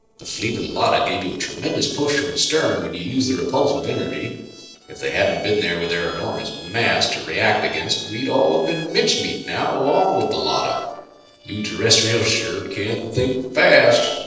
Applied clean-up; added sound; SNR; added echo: neural separator model SepFormer DNS4.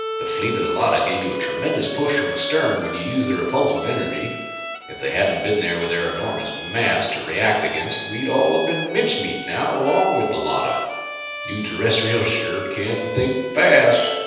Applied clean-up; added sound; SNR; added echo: none; Bowed string instrument; 9 dB; reverberation time 1.1 s.